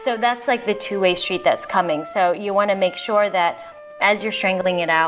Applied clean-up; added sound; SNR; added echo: none; Wind instrument, woodwind instrument; 17 dB; none.